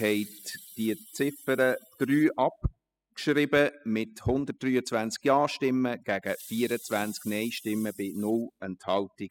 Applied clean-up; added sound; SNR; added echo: classical method spectral subtraction.